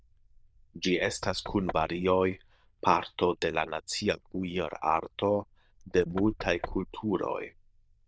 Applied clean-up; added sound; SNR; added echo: neural diffusion model UNIVERSE++.